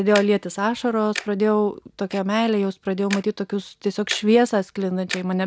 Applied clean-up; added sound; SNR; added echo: none; Tick-tock; 15 dB; none.